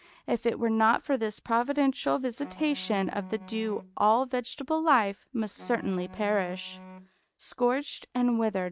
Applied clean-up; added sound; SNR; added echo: neural mask model RNNoise.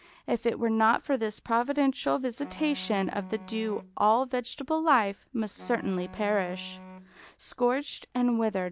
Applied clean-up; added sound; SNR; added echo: none; Wind instrument, woodwind instrument; 19 dB; none.